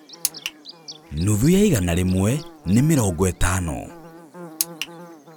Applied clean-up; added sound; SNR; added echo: none; Buzz / Bird; 20 dB; none.